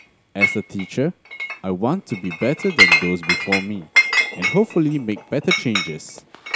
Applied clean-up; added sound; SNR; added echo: none; Chink, clink; -1 dB; none.